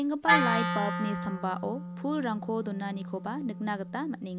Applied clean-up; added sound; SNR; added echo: none; Wind instrument, woodwind instrument; 0 dB; none.